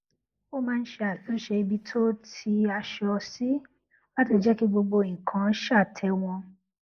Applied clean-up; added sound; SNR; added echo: neural mask model Resemble Enhance denoiser.